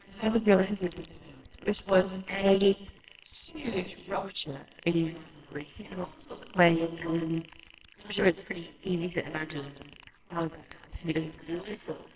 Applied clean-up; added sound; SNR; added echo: neural separator model SepFormer WHAMR!.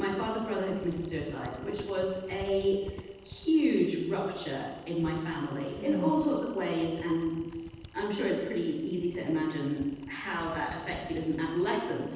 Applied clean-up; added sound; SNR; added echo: none; Typing; 18 dB; reverberation time 1.1 s.